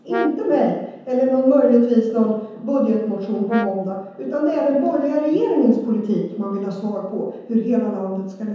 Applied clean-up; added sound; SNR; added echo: none; Brass instrument; 12 dB; reverberation time 0.9 s.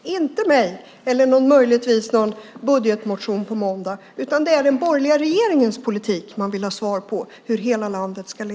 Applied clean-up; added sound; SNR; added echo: none; none; none; none.